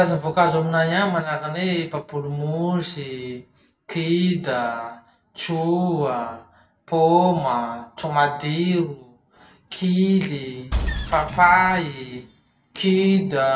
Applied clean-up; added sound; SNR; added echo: none; Engine; 5 dB; reverberation time 0.2 s.